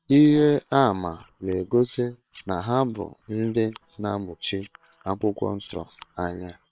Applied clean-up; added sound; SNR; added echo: neural separator model SepFormer WHAM!.